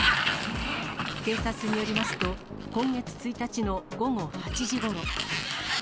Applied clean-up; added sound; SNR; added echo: none; Sliding door; 1 dB; none.